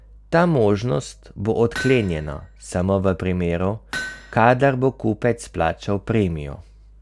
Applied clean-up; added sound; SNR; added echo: none; Hammer; 14 dB; none.